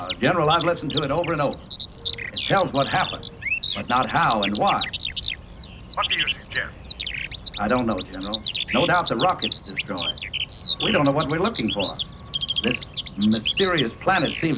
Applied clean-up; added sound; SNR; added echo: none; Bird vocalization, bird call, bird song; 1 dB; none.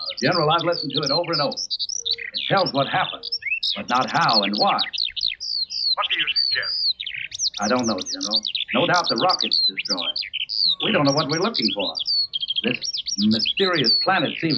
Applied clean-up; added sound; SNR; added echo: classical method log-MMSE.